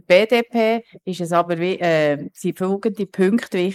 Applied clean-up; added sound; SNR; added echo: neural mask model Resemble Enhance denoiser.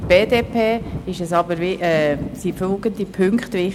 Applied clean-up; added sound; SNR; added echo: none; Thunder / Rain; 13 dB; none.